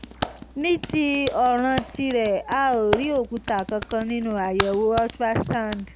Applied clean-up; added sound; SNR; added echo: none; Hands; 9 dB; none.